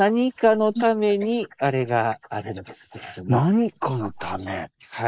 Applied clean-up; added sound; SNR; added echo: neural mask model Resemble Enhance denoiser.